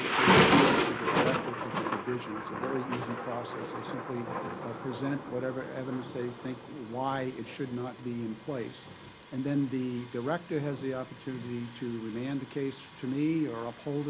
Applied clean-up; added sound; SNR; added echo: none; Thunder; -2 dB; none.